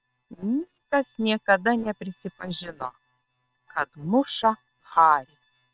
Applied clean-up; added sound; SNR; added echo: neural separator model SepFormer WHAM!.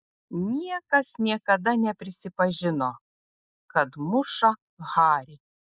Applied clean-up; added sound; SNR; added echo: neural mask model Resemble Enhance denoiser.